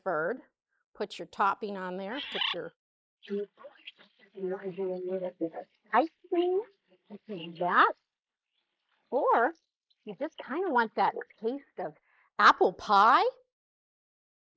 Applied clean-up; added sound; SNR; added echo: neural mask model Resemble Enhance denoiser.